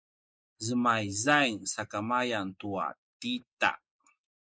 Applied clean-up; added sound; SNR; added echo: neural mask model Resemble Enhance denoiser.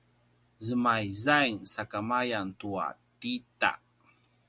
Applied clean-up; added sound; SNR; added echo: none; none; none; none.